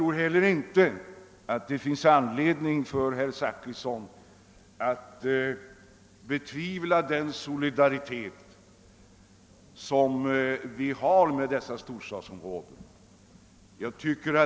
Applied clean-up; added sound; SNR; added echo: none; none; none; none.